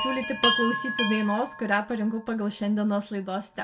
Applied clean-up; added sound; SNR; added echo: none; Chime; 4 dB; reverberation time 0.2 s.